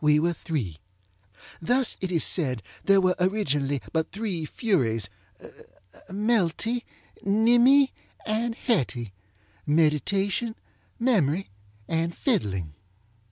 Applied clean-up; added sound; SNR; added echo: none; none; none; none.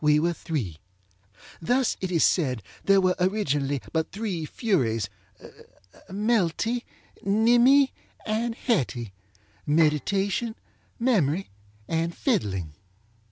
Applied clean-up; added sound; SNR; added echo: none; Bowed string instrument; 15 dB; none.